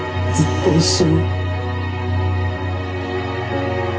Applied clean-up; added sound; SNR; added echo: none; Breathing; 14 dB; reverberation time 0.2 s.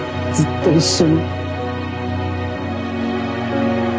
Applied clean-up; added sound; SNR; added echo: none; none; none; none.